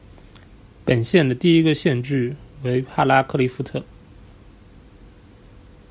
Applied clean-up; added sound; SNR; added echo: none; none; none; none.